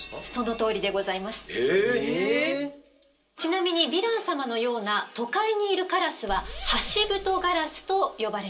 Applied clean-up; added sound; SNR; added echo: none; none; none; reverberation time 0.2 s.